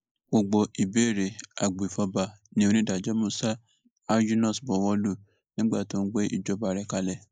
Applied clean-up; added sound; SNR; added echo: neural mask model Resemble Enhance denoiser.